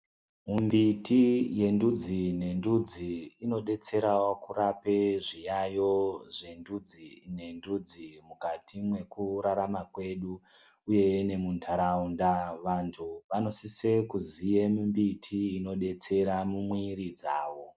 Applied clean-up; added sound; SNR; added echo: none; none; none; none.